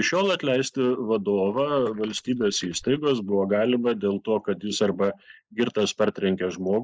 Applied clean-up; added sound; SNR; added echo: neural mask model Resemble Enhance denoiser.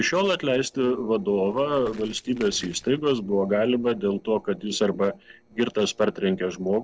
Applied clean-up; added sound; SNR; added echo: neural separator model SepFormer DNS4.